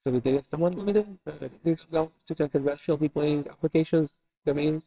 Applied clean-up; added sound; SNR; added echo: neural separator model SepFormer WHAMR!.